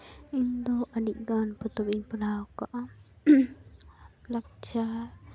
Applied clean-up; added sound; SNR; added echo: none; none; none; none.